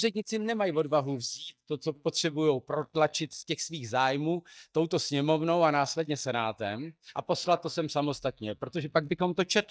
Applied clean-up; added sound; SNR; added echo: neural mask model DeepFilterNet 3.